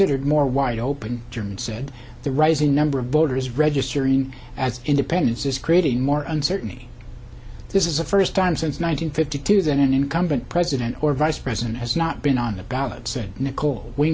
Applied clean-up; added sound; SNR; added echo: none; none; none; none.